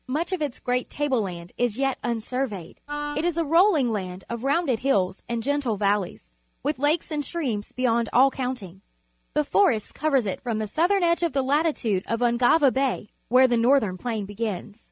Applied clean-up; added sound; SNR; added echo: none; Wind instrument, woodwind instrument; 10 dB; none.